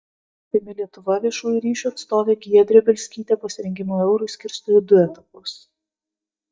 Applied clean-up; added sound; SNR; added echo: neural mask model DeepFilterNet 3.